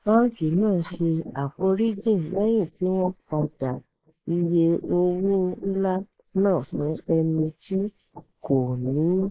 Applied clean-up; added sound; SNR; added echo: neural mask model Resemble Enhance denoiser.